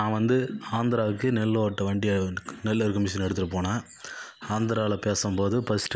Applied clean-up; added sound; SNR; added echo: none; none; none; none.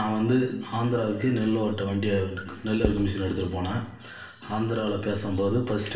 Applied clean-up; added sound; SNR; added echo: none; Writing; 3 dB; reverberation time 0.9 s.